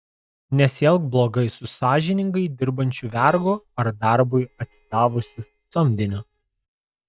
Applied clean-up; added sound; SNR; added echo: neural mask model DeepFilterNet 3.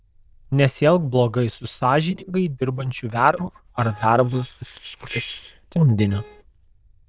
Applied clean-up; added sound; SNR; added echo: neural diffusion model UNIVERSE++.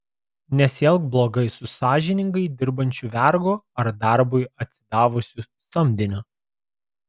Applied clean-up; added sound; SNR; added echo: none; none; none; none.